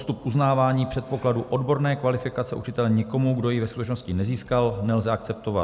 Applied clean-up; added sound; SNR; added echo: none; none; none; none.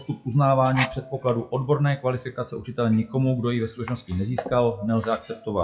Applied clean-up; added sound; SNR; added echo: classical method WPE with log-MMSE.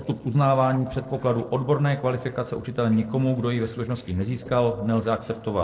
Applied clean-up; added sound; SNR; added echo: neural separator model SepFormer DNS4.